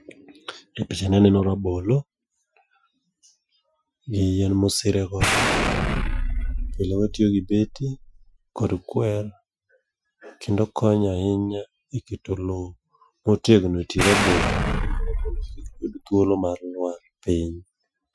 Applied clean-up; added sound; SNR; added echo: classical method Wiener filter.